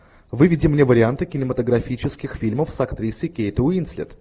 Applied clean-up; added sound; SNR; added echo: none; none; none; none.